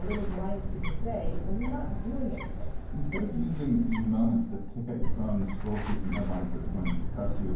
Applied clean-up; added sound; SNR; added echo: none; Bird; -2 dB; reverberation time 0.9 s.